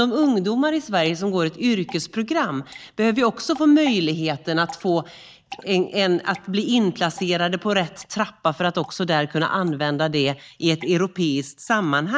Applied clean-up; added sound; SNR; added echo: neural mask model DeepFilterNet 3.